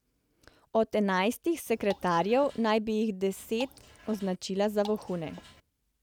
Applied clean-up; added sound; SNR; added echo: none; Drip / Water; 19 dB; none.